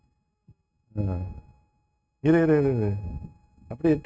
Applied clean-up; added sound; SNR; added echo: neural mask model RNNoise.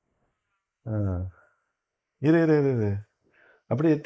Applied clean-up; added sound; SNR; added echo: neural mask model Resemble Enhance denoiser.